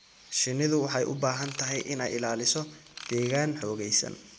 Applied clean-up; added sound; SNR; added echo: none; Ratchet, pawl / Tools; 19 dB; none.